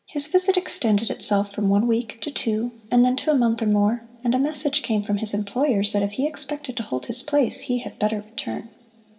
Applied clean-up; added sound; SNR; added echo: none; none; none; reverberation time 1.7 s.